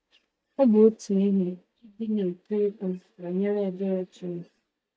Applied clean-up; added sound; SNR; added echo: neural mask model DeepFilterNet 3.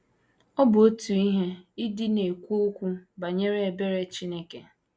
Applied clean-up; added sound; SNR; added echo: none; none; none; none.